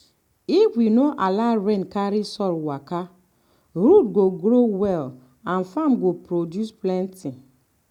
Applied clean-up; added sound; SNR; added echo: none; none; none; none.